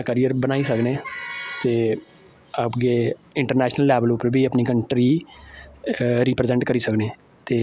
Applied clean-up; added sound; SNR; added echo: none; none; none; none.